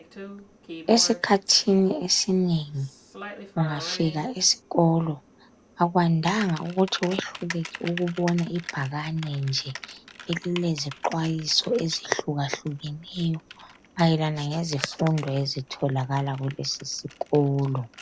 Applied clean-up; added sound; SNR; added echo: none; Typing; 17 dB; none.